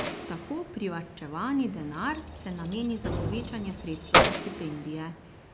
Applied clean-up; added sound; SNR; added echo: none; Keys jangling; -4 dB; none.